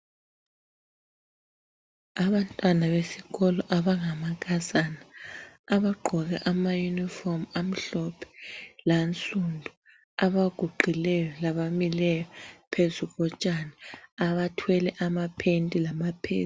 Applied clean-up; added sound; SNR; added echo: none; none; none; none.